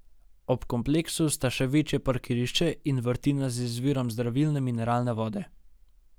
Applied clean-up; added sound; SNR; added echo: none; none; none; none.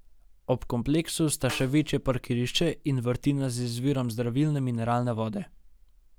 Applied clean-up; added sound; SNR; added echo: none; Snare drum; 19 dB; none.